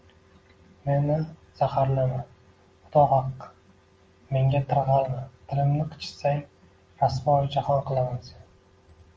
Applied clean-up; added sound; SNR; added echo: none; none; none; none.